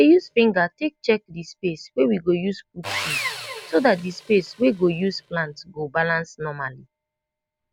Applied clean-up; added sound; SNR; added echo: none; Sawing; 15 dB; none.